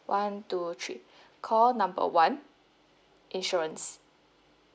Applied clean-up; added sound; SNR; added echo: none; none; none; none.